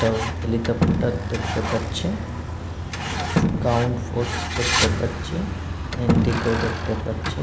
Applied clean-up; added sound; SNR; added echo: none; Truck + Slam; -2 dB; none.